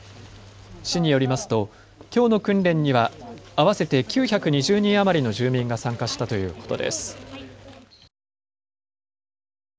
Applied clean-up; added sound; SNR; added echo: none; none; none; none.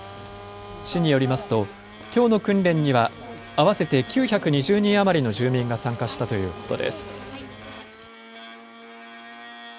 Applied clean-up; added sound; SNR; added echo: none; Domestic sounds, home sounds; 17 dB; none.